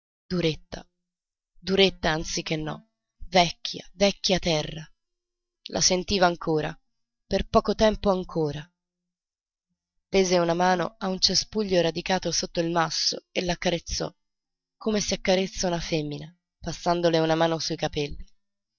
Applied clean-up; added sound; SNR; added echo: neural mask model DeepFilterNet 3.